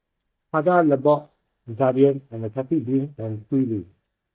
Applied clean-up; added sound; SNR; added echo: neural mask model DeepFilterNet 3.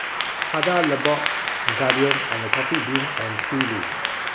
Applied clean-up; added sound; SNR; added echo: none; Applause / Clapping; -1 dB; none.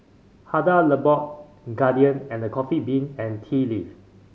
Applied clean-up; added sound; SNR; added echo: none; none; none; none.